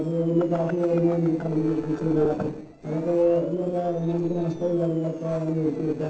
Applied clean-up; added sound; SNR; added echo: neural separator model SepFormer DNS4.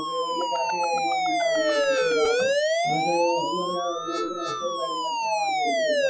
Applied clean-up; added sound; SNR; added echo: classical method WPE with log-MMSE.